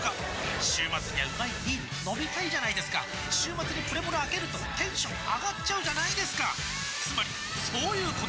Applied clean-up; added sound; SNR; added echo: none; none; none; none.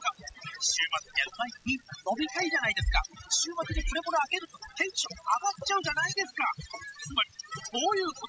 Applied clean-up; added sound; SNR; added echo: classical method spectral subtraction.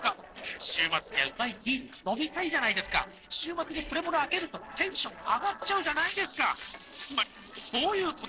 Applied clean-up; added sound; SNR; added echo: neural separator model SepFormer DNS4.